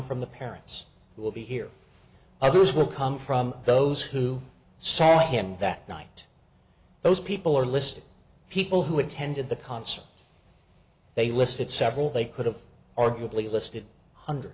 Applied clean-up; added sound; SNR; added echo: none; none; none; none.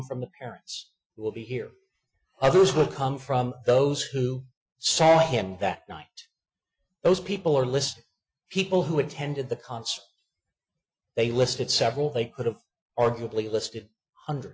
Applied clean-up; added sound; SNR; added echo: classical method Wiener filter.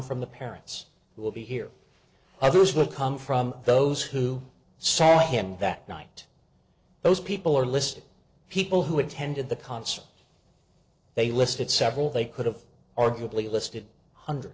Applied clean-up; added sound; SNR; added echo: neural separator model SepFormer DNS4.